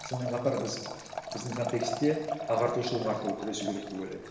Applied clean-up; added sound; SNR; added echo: none; Liquid; 6 dB; reverberation time 1.0 s.